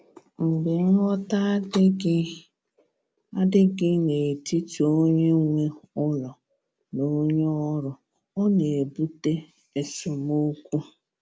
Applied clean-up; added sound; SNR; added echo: none; none; none; none.